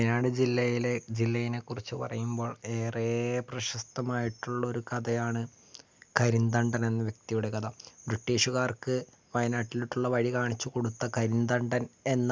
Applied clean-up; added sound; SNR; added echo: none; none; none; none.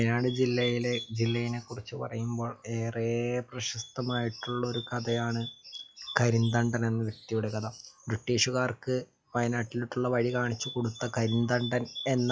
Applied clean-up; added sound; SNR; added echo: classical method log-MMSE.